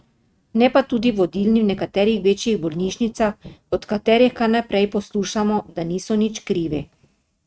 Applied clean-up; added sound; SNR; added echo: neural mask model RNNoise.